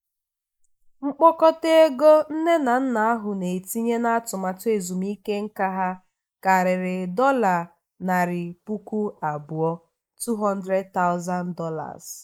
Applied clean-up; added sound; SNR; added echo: neural mask model Resemble Enhance denoiser.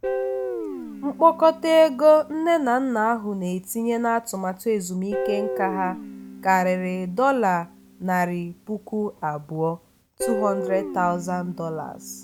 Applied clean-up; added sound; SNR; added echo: none; Guitar; 10 dB; none.